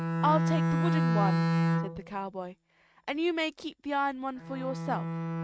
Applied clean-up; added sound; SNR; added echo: neural mask model RNNoise.